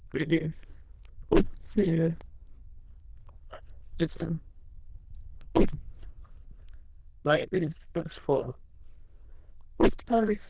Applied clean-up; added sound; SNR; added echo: neural diffusion model UNIVERSE++.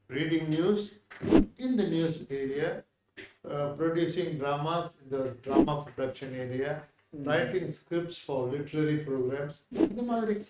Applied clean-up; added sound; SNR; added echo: neural mask model RNNoise.